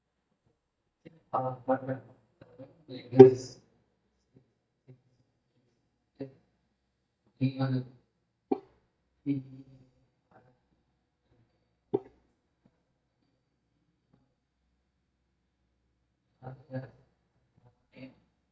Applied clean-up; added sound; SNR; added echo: neural mask model DeepFilterNet 3.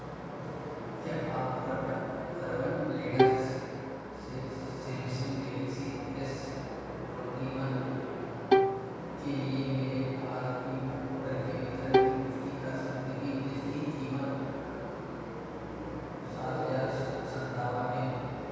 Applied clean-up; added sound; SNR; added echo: none; Bowed string instrument; -4 dB; reverberation time 2.2 s.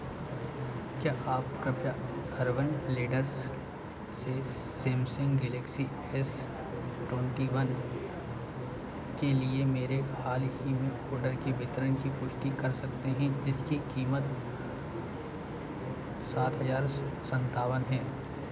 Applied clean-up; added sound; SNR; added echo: none; none; none; none.